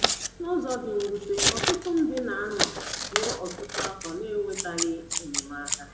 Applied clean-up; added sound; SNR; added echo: none; Scissors; 0 dB; reverberation time 0.3 s.